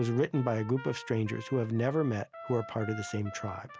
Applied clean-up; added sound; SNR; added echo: none; Trumpet; 15 dB; none.